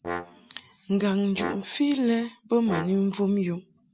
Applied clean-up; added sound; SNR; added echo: none; Brass instrument; 12 dB; none.